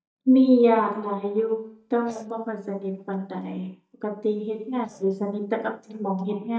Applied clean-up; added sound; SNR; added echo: neural mask model DeepFilterNet 3.